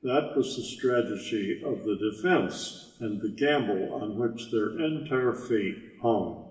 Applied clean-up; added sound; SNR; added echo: none; none; none; reverberation time 1.1 s.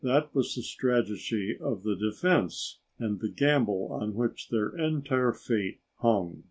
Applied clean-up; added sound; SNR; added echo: none; none; none; none.